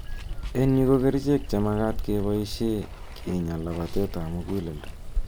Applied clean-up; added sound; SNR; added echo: none; Water; 6 dB; none.